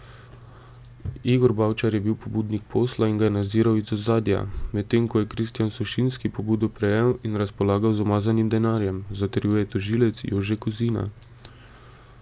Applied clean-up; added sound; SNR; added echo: none; none; none; none.